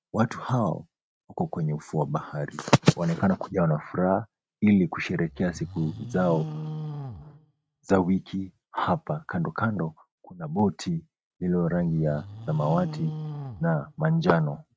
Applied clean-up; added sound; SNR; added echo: neural mask model RNNoise.